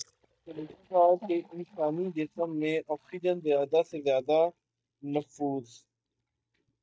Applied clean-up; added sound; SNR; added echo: neural mask model DeepFilterNet 3.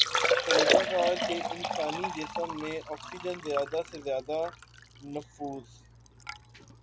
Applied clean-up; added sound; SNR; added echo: none; Liquid; -3 dB; none.